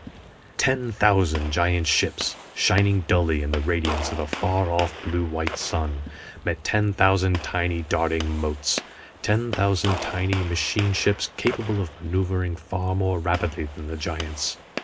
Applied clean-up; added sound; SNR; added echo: none; Gunshot, gunfire; 13 dB; reverberation time 0.3 s.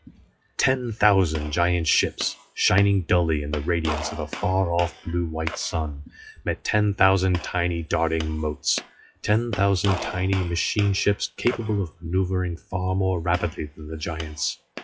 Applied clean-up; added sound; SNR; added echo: classical method WPE with log-MMSE.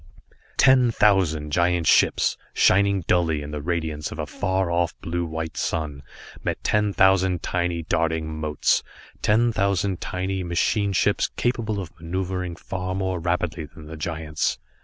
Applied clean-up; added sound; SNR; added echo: none; none; none; none.